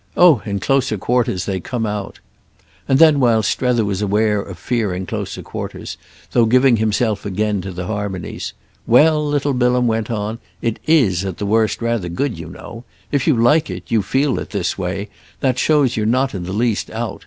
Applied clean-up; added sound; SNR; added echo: none; none; none; none.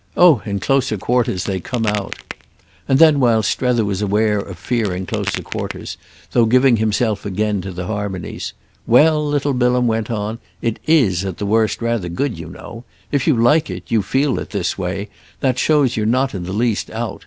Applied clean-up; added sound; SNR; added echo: none; Crack; 15 dB; none.